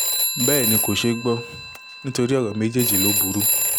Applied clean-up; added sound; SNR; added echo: none; Telephone; 0 dB; none.